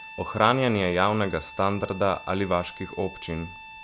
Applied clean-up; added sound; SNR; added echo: none; Harmonica; 17 dB; none.